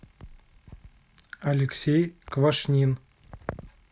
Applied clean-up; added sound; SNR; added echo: none; none; none; none.